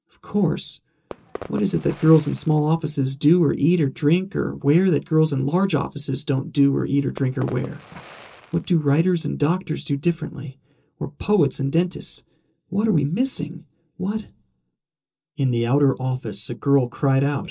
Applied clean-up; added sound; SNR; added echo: neural separator model SepFormer DNS4.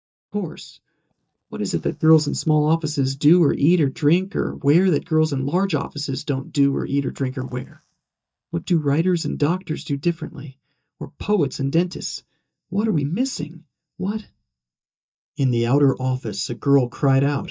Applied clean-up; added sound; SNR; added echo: neural mask model DeepFilterNet 3.